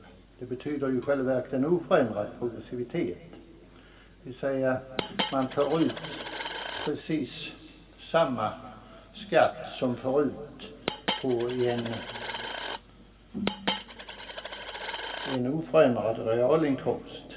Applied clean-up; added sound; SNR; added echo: none; Coin (dropping); 6 dB; reverberation time 2.8 s.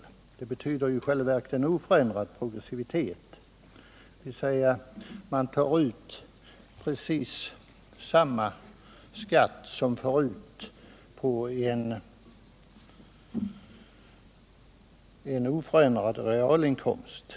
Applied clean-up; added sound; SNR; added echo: none; none; none; none.